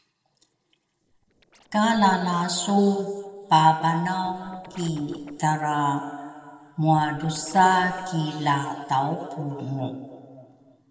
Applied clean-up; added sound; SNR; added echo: neural separator model SepFormer DNS4.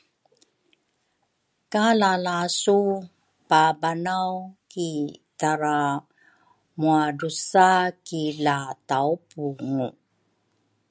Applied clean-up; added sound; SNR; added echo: none; none; none; none.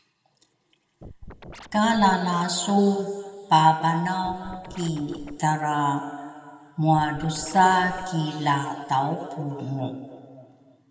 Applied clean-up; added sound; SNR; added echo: none; Scratching (performance technique); 17 dB; reverberation time 2.2 s.